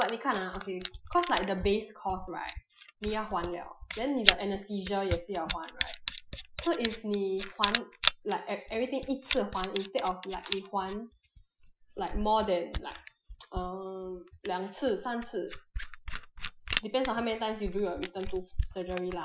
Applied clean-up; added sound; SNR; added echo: classical method Wiener filter.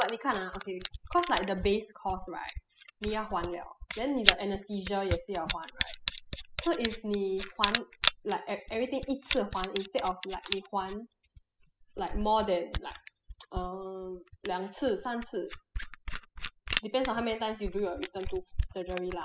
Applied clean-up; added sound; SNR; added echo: classical method spectral subtraction.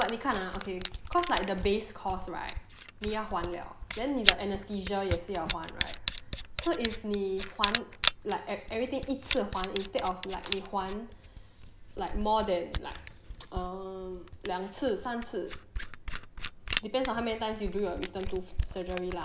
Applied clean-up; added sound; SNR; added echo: none; Camera; 3 dB; none.